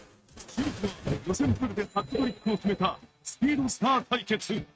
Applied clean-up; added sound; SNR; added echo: neural mask model RNNoise.